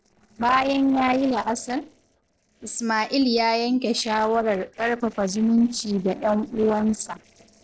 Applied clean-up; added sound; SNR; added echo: neural separator model SepFormer DNS4.